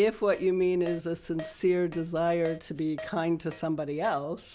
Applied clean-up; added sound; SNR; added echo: none; Keyboard (musical); 18 dB; none.